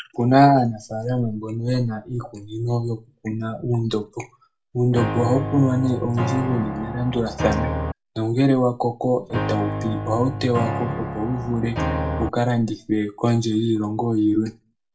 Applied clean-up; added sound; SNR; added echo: none; Piano; 4 dB; reverberation time 0.2 s.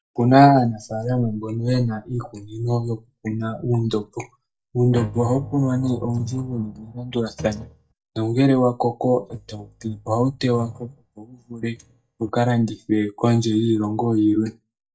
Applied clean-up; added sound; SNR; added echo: neural mask model DeepFilterNet 3.